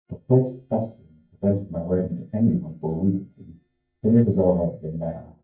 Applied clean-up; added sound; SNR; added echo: neural mask model DeepFilterNet 3.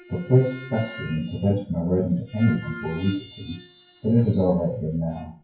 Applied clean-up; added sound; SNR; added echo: classical method WPE with log-MMSE.